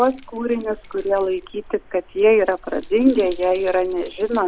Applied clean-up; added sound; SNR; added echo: none; Keys jangling; 15 dB; none.